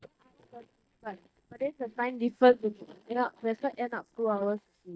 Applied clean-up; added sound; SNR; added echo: neural mask model DeepFilterNet 3.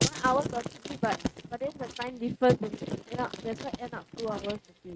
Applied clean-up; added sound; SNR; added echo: neural mask model RNNoise.